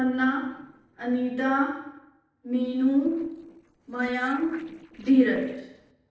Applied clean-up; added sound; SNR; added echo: neural separator model SepFormer DNS4.